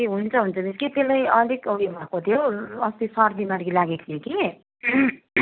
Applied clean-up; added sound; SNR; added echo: none; none; none; none.